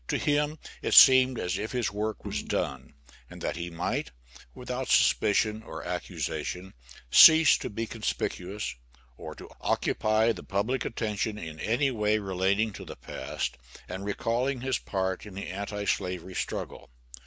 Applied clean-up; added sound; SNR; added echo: none; Bowed string instrument; 14 dB; none.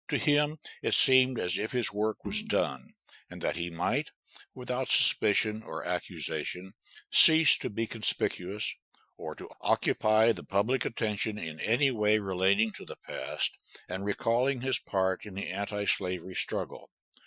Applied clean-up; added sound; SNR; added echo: classical method Wiener filter.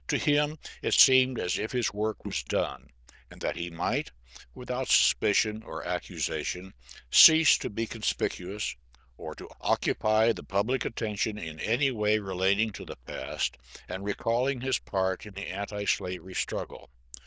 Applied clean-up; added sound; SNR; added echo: neural diffusion model UNIVERSE++.